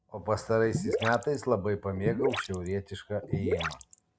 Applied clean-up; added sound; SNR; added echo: none; Gurgling / Liquid; 3 dB; none.